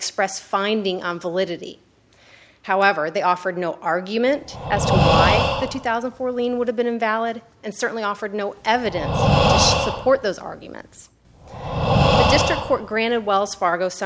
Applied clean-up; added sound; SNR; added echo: none; Breathing; -2 dB; none.